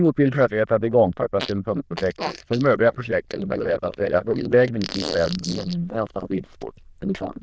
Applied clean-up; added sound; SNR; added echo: neural diffusion model UNIVERSE++.